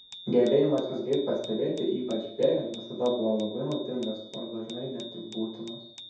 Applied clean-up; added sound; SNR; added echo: none; Bicycle bell; 17 dB; reverberation time 0.7 s.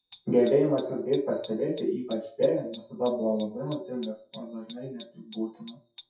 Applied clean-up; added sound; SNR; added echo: classical method WPE with log-MMSE.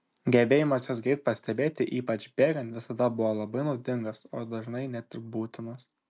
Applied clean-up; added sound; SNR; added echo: none; none; none; none.